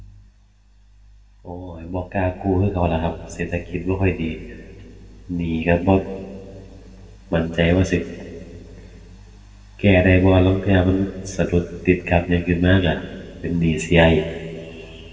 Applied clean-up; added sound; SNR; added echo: none; none; none; reverberation time 1.6 s.